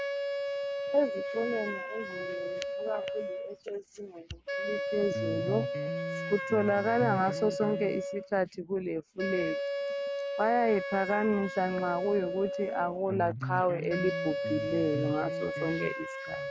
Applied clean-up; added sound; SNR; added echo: none; Electric guitar + Wind instrument, woodwind instrument; 3 dB; none.